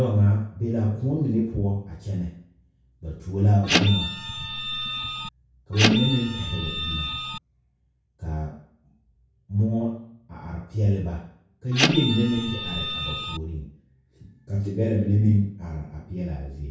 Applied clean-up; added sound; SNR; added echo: none; Printer; 1 dB; reverberation time 0.5 s.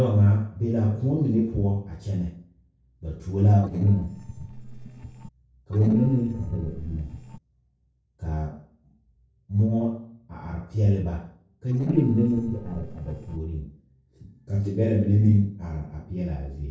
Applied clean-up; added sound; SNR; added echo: neural separator model SepFormer DNS4.